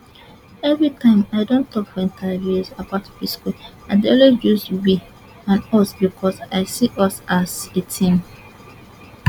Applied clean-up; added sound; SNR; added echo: none; none; none; none.